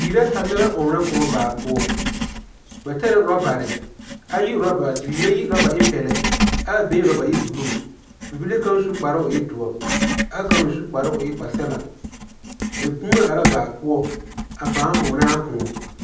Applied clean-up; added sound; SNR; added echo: none; Writing; 3 dB; reverberation time 0.6 s.